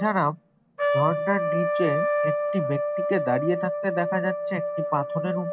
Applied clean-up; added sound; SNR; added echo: none; Trumpet; -1 dB; none.